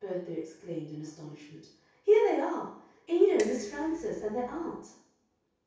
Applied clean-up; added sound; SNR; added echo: none; Dishes, pots, and pans; 14 dB; reverberation time 0.6 s.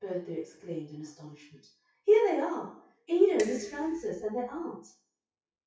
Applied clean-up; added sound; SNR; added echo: classical method WPE with log-MMSE.